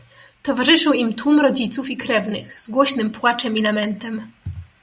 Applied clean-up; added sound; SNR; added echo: none; none; none; none.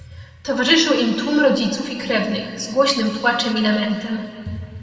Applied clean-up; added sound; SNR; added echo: none; none; none; reverberation time 2.2 s.